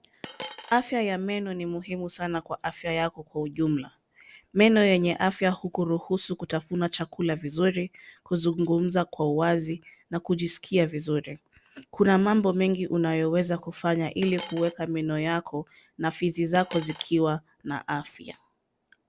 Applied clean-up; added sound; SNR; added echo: none; Coin (dropping); 11 dB; none.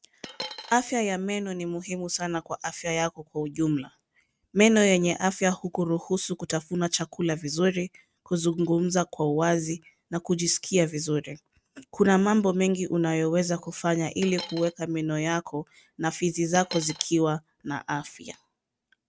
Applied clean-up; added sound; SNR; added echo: neural mask model RNNoise.